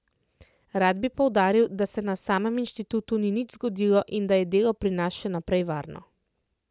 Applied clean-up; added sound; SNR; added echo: none; none; none; none.